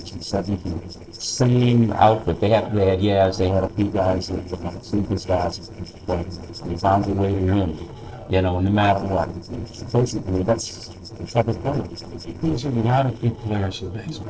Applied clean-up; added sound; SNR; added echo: neural separator model SepFormer DNS4.